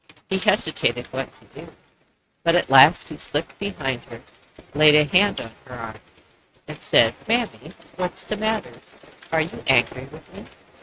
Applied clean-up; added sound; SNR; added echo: neural mask model RNNoise.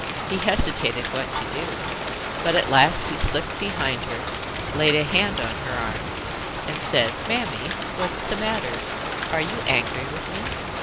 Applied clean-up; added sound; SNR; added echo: none; Rain; 2 dB; none.